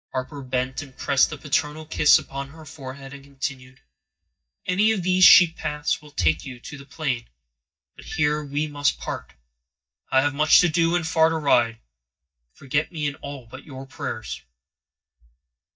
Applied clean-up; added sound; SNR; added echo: neural mask model DeepFilterNet 3.